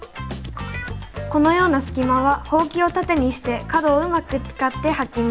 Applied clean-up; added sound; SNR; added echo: none; none; none; none.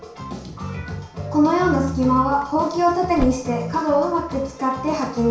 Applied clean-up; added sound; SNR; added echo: none; Slam / Car; 14 dB; reverberation time 0.6 s.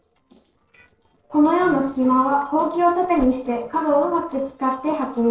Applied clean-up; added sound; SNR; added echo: neural separator model SepFormer DNS4.